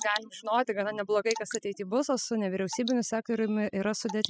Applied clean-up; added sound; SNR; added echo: classical method spectral subtraction.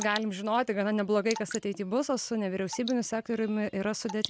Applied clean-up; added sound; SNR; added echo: none; Drip / Water; 14 dB; none.